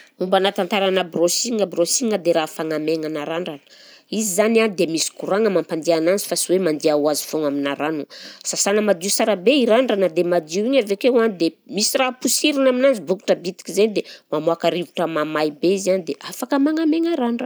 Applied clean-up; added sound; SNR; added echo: none; none; none; none.